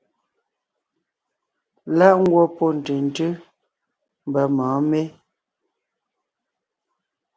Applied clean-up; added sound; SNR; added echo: none; none; none; none.